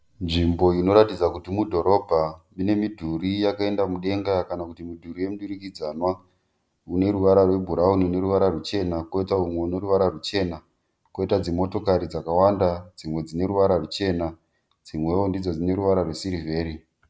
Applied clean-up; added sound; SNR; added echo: none; none; none; none.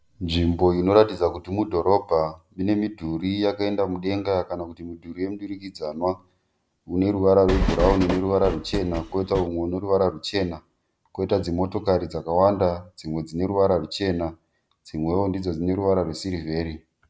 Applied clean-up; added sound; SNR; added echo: none; Train; 3 dB; none.